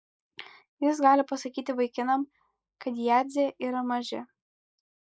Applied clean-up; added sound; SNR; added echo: neural mask model Resemble Enhance denoiser.